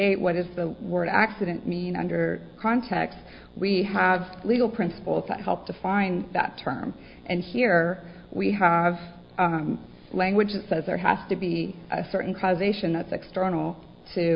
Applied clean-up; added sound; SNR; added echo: none; none; none; none.